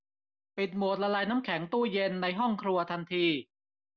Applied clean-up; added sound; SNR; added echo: none; none; none; none.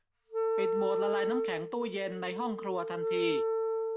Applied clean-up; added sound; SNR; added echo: none; Wind instrument, woodwind instrument; -4 dB; none.